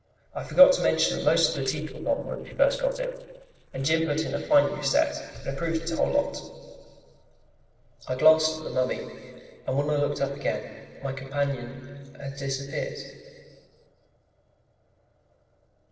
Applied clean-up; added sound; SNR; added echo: neural separator model SepFormer DNS4.